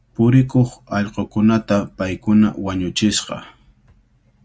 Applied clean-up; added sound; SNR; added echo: none; none; none; none.